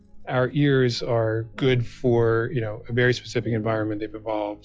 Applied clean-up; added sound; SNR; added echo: classical method log-MMSE.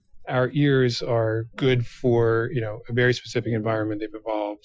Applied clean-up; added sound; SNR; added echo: classical method Wiener filter.